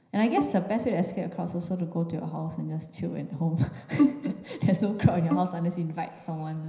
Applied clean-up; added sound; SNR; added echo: none; Bowed string instrument; 9 dB; reverberation time 0.9 s.